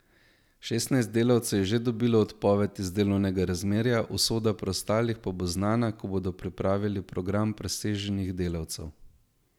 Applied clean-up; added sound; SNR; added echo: none; none; none; none.